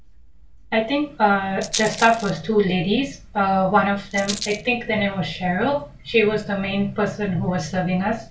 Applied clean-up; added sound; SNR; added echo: none; Rattle; 16 dB; reverberation time 0.2 s.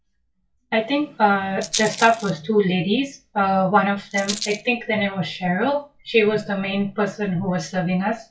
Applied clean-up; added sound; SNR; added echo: classical method WPE with log-MMSE.